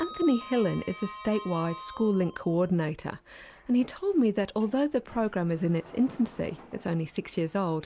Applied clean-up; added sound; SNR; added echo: none; Sliding door; 19 dB; none.